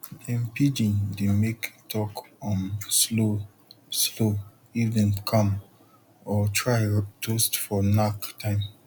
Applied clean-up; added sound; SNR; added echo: none; none; none; none.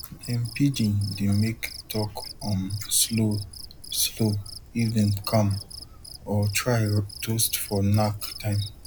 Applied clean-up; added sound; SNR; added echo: none; Cricket; 15 dB; none.